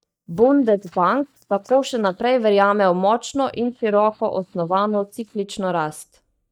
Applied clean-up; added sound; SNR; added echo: neural mask model DeepFilterNet 3.